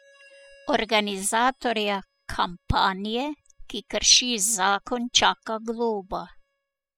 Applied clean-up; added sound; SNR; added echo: classical method spectral subtraction.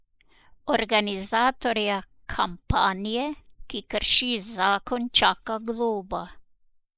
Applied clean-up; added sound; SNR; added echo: neural mask model Resemble Enhance denoiser.